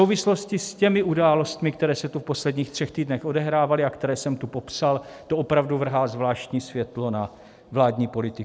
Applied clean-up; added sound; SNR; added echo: none; none; none; none.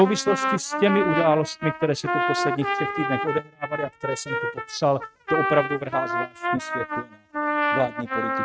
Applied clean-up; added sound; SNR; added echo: neural mask model RNNoise.